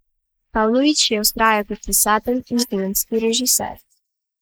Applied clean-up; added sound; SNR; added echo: neural mask model Resemble Enhance denoiser.